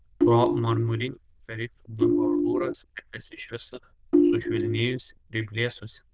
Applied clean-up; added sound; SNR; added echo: neural diffusion model UNIVERSE++.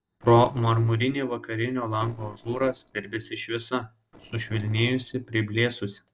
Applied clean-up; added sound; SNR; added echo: neural separator model SepFormer DNS4.